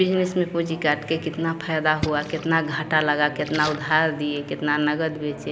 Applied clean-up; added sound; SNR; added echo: none; Splash, splatter; 16 dB; none.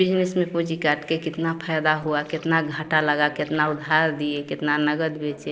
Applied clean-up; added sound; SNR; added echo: neural separator model SepFormer DNS4.